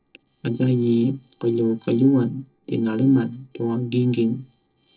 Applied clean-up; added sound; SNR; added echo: neural separator model SepFormer DNS4.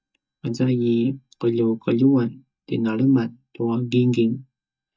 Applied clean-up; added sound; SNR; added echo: neural mask model DeepFilterNet 3.